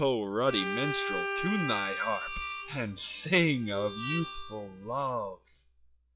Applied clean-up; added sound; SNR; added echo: classical method log-MMSE.